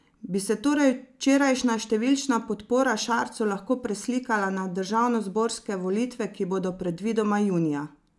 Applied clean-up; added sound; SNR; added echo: none; none; none; none.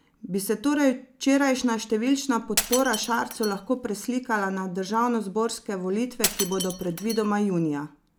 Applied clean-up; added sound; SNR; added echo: none; Shatter; 9 dB; none.